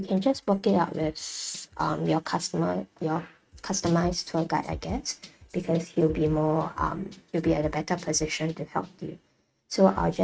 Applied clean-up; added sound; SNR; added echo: neural mask model RNNoise.